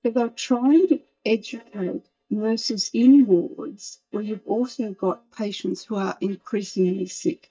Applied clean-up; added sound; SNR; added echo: neural mask model DeepFilterNet 3.